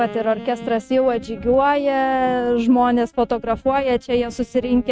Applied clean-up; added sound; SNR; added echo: neural mask model RNNoise.